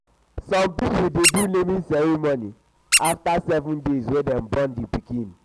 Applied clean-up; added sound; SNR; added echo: none; Squeak; 1 dB; none.